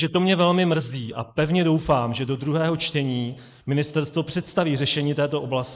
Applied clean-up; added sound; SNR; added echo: neural mask model Resemble Enhance denoiser.